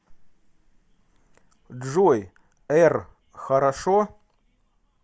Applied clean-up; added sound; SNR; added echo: none; none; none; none.